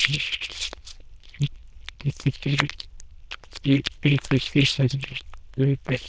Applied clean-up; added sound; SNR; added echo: neural diffusion model UNIVERSE++.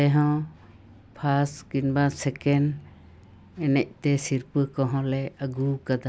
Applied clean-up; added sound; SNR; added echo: none; none; none; none.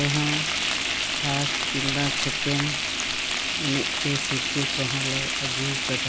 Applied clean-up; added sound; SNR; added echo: none; Frying (food); -4 dB; none.